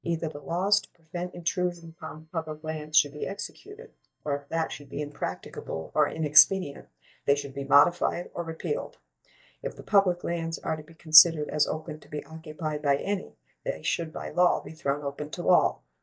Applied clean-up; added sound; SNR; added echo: neural mask model DeepFilterNet 3.